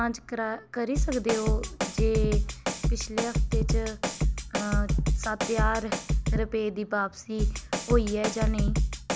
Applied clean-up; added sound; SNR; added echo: none; Drum kit; -3 dB; none.